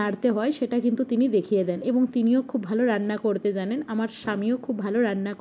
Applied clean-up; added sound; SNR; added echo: none; none; none; none.